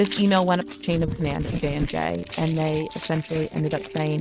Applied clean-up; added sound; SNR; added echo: neural mask model RNNoise.